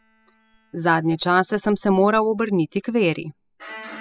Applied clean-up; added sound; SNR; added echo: classical method spectral subtraction.